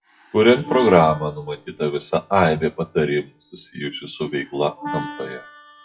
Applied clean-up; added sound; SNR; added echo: classical method WPE with log-MMSE.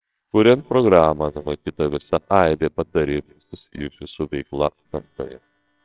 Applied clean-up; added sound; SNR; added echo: neural separator model SepFormer WHAMR!.